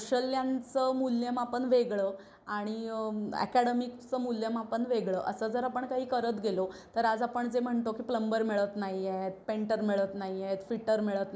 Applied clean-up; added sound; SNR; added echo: none; none; none; none.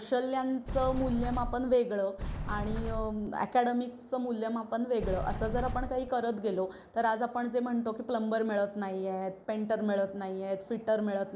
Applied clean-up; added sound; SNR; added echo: none; Sliding door; 4 dB; none.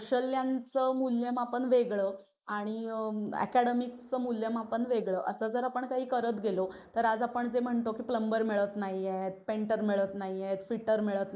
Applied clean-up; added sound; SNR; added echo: neural mask model Resemble Enhance denoiser.